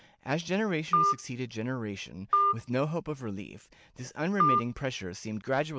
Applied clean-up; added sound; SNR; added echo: none; Telephone; -2 dB; none.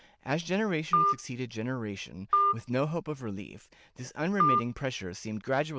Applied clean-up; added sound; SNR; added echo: neural diffusion model UNIVERSE++.